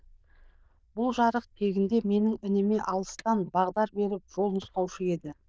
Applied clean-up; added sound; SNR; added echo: neural diffusion model UNIVERSE++.